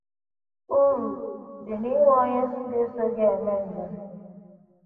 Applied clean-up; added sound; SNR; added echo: none; none; none; reverberation time 1.9 s.